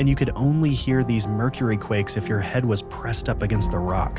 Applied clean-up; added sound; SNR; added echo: none; none; none; none.